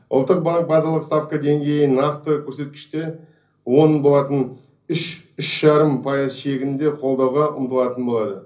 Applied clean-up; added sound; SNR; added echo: none; none; none; reverberation time 0.5 s.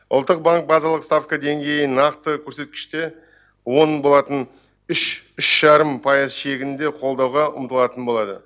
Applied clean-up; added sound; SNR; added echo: none; none; none; none.